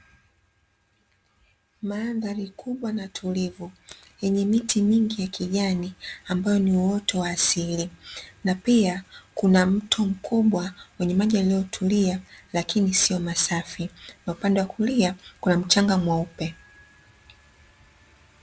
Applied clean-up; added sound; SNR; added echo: none; none; none; none.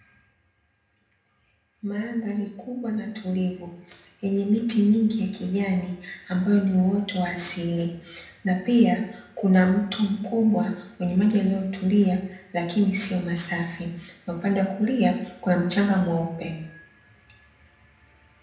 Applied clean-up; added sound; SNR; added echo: none; none; none; reverberation time 0.7 s.